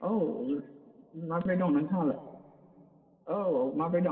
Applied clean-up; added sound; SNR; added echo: none; none; none; reverberation time 3.0 s.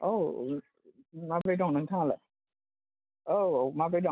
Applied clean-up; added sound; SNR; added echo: none; none; none; none.